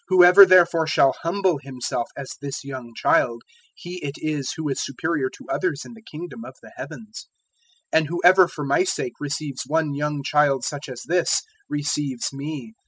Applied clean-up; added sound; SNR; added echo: none; none; none; none.